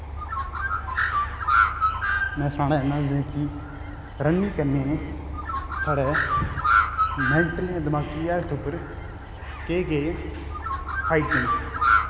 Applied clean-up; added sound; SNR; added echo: none; Bird; -2 dB; none.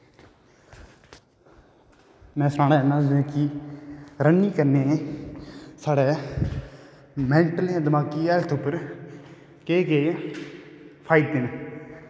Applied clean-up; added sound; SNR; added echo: none; none; none; none.